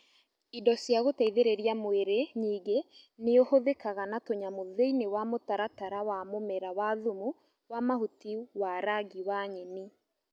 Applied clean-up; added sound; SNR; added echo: none; none; none; none.